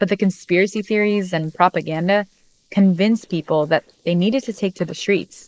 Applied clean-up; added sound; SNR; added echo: neural mask model Resemble Enhance denoiser.